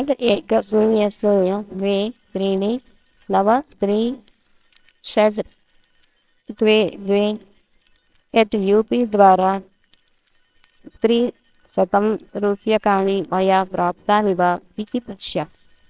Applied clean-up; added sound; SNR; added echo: neural separator model SepFormer WHAMR!.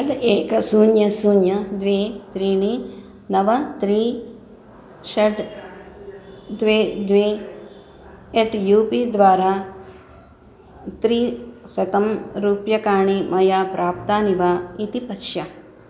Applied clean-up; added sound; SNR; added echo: none; none; none; none.